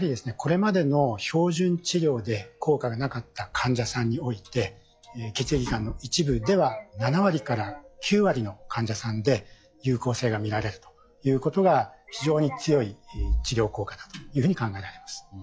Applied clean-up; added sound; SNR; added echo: classical method log-MMSE.